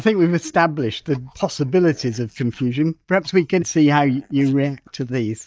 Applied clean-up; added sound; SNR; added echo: neural mask model DeepFilterNet 3.